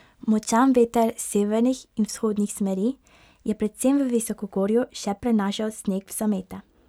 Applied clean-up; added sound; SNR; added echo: none; none; none; none.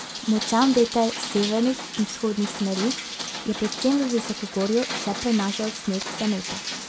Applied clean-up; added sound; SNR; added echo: none; Rain; 6 dB; none.